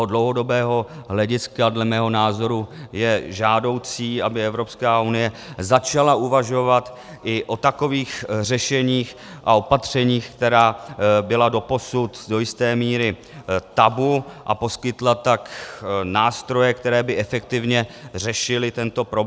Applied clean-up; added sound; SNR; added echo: none; none; none; none.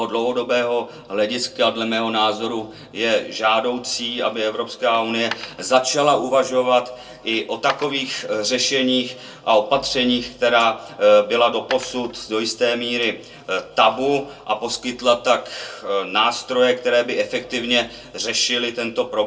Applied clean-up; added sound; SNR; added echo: none; Coin (dropping); 16 dB; reverberation time 0.2 s.